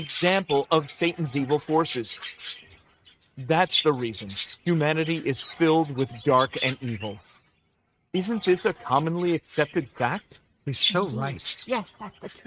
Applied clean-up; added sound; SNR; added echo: neural mask model RNNoise.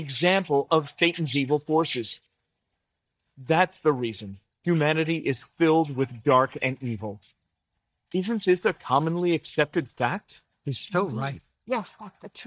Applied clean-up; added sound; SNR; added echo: neural mask model DeepFilterNet 3.